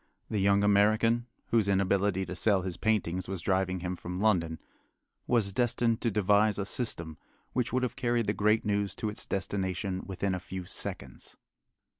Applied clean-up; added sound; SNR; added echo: none; none; none; none.